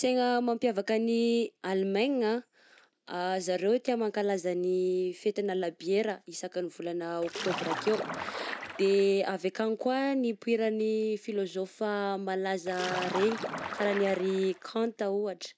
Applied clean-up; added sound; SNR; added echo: none; Splash, splatter; 8 dB; none.